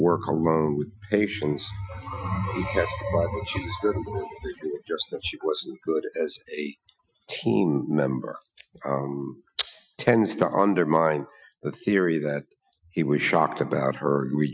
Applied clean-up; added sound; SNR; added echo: classical method Wiener filter.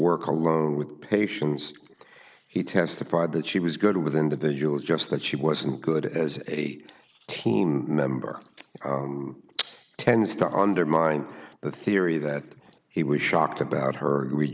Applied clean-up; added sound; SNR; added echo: none; none; none; none.